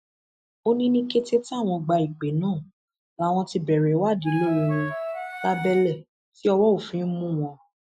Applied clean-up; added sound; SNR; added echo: classical method Wiener filter.